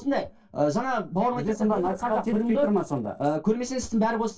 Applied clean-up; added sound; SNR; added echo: neural separator model SepFormer DNS4.